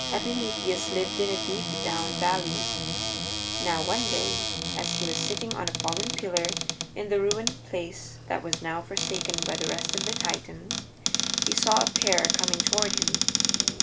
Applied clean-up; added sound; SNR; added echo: none; Cupboard open or close; -3 dB; none.